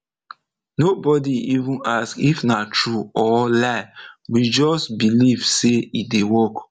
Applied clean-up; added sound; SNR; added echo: none; none; none; none.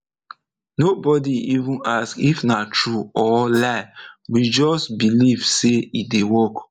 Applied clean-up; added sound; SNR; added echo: neural mask model Resemble Enhance denoiser.